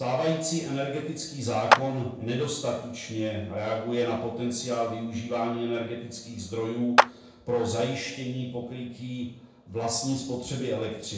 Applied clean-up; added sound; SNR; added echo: none; Clapping; -2 dB; reverberation time 0.6 s.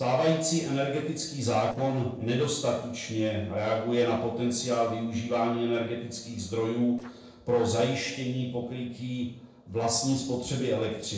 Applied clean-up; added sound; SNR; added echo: neural separator model SepFormer DNS4.